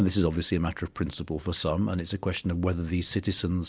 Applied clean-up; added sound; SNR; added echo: none; none; none; none.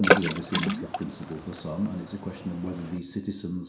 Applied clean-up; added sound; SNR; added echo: none; Water / Splash, splatter; -3 dB; reverberation time 0.7 s.